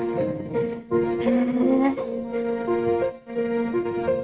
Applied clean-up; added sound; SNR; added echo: neural mask model RNNoise.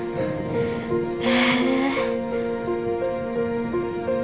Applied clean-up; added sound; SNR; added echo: none; Thunder / Rain; 12 dB; none.